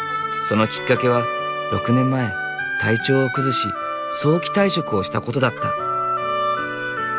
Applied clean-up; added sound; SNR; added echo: none; Acoustic guitar; 20 dB; none.